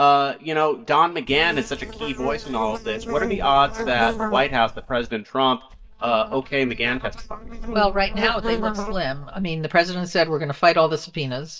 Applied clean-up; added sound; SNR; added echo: neural mask model DeepFilterNet 3.